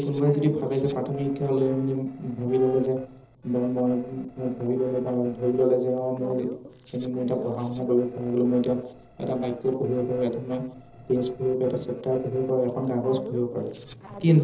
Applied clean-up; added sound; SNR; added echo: neural separator model SepFormer DNS4.